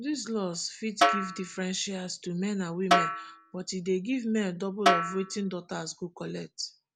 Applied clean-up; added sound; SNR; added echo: none; Snare drum; -1 dB; none.